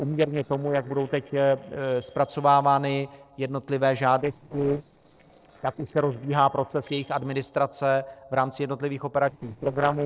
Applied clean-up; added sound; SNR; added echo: neural separator model SepFormer DNS4.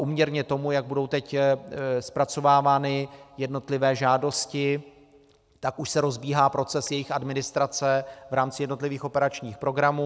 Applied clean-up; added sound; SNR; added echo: none; none; none; none.